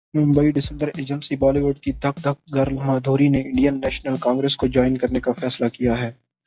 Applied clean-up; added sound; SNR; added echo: classical method log-MMSE.